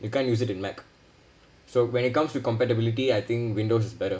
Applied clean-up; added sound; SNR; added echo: none; none; none; none.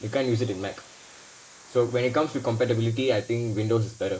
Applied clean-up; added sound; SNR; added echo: neural mask model Resemble Enhance denoiser.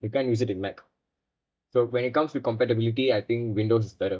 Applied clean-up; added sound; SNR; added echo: neural mask model DeepFilterNet 3.